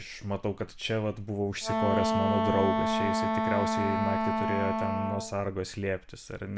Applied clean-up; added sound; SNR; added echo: none; Wind instrument, woodwind instrument; -1 dB; none.